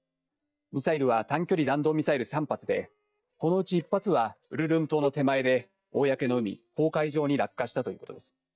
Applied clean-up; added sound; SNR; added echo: neural mask model DeepFilterNet 3.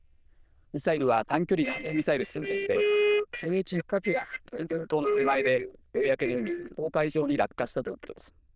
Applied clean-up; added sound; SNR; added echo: neural diffusion model UNIVERSE++.